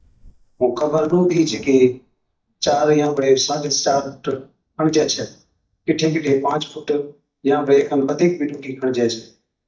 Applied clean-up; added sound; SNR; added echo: neural mask model DeepFilterNet 3.